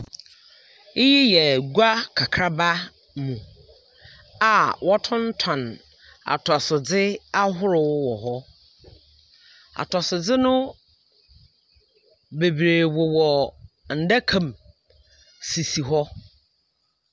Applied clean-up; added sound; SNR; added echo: none; none; none; none.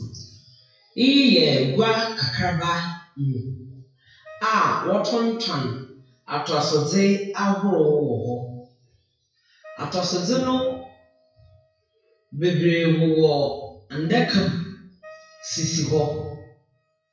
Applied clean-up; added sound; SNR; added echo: classical method WPE with log-MMSE.